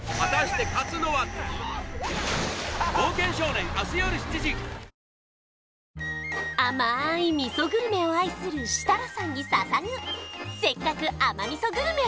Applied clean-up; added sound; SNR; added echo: none; none; none; none.